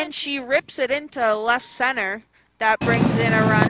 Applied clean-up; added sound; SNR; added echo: none; Purr; -4 dB; none.